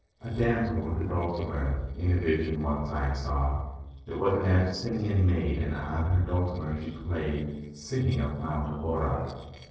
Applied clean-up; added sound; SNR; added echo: neural separator model SepFormer DNS4.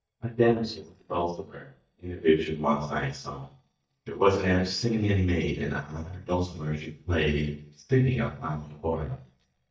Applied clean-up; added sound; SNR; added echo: neural mask model DeepFilterNet 3.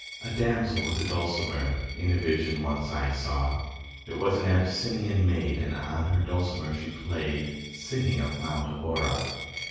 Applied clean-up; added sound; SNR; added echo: none; Coin (dropping); 13 dB; reverberation time 1.3 s.